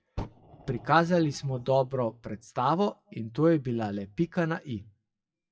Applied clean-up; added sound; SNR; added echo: classical method WPE with log-MMSE.